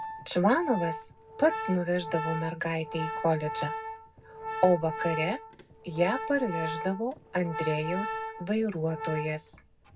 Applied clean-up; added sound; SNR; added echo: none; Organ; 7 dB; reverberation time 0.3 s.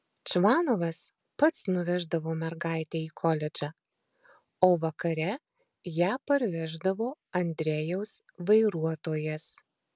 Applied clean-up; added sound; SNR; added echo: none; none; none; none.